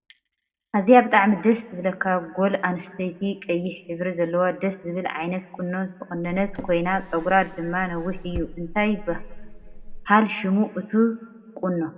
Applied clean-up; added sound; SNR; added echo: none; Drawer open or close; 12 dB; reverberation time 1.2 s.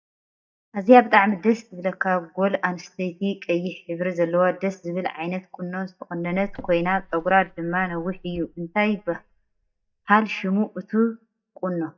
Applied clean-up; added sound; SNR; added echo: neural mask model DeepFilterNet 3.